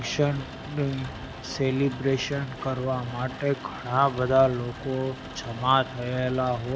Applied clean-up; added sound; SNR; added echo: none; Rain; 14 dB; none.